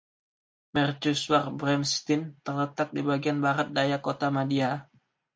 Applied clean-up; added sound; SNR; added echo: none; none; none; none.